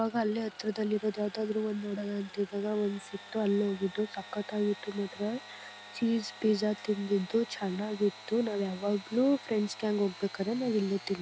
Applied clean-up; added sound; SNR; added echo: none; Sawing / Engine; 18 dB; none.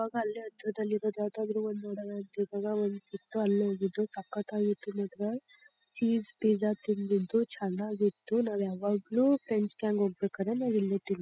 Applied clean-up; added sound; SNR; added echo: classical method spectral subtraction.